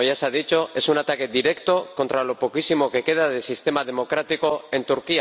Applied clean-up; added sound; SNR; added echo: none; none; none; none.